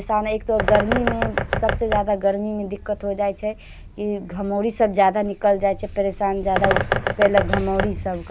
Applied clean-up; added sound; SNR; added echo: none; Bird; 5 dB; none.